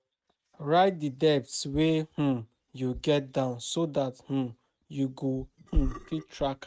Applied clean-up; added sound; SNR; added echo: neural mask model RNNoise.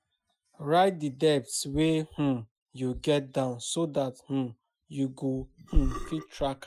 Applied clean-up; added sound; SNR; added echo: classical method Wiener filter.